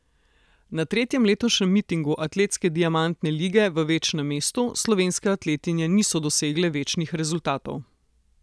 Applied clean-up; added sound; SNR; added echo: none; none; none; none.